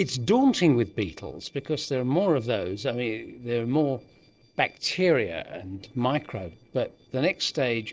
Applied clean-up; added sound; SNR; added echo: neural separator model SepFormer DNS4.